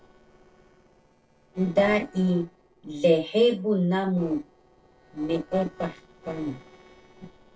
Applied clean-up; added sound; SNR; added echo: neural separator model SepFormer DNS4.